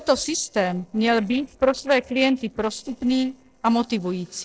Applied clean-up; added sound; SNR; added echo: neural separator model SepFormer DNS4.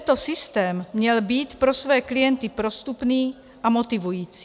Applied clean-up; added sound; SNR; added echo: none; none; none; none.